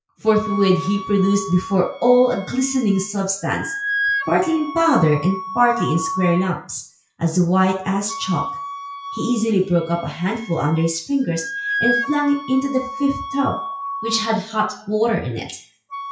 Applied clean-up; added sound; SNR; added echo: classical method WPE with log-MMSE.